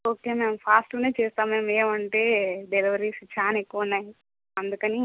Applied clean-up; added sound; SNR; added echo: none; none; none; none.